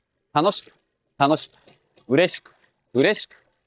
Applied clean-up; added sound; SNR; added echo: neural mask model DeepFilterNet 3.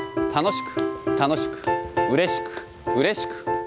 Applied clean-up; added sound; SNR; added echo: none; none; none; none.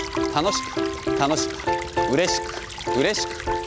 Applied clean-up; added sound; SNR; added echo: none; Stream / Trickle, dribble; 11 dB; none.